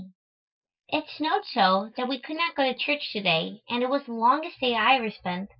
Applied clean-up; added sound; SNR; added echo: neural mask model Resemble Enhance denoiser.